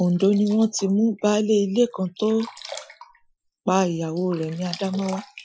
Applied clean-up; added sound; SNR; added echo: classical method Wiener filter.